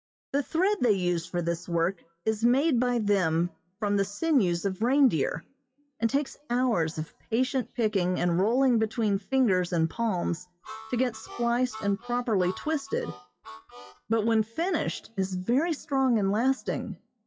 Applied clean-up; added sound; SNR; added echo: classical method WPE with log-MMSE.